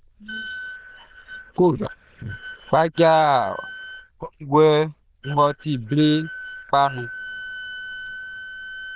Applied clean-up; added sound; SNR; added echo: neural diffusion model UNIVERSE++.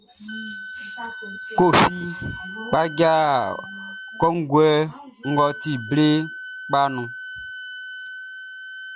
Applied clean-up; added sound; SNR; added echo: none; Wind instrument, woodwind instrument; 13 dB; none.